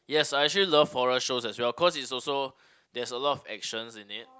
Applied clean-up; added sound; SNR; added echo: none; none; none; none.